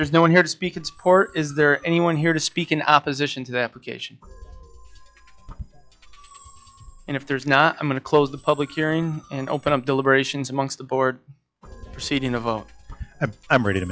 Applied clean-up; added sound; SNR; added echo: classical method log-MMSE.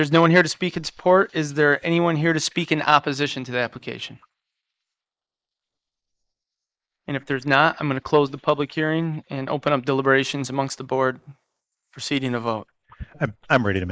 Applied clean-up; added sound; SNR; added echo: neural mask model Resemble Enhance denoiser.